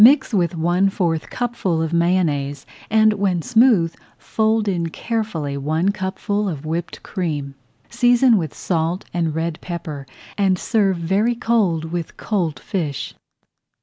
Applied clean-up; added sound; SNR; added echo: none; none; none; none.